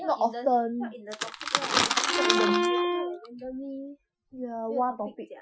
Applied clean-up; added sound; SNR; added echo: classical method Wiener filter.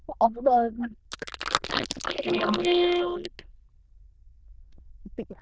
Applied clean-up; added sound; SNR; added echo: neural diffusion model UNIVERSE++.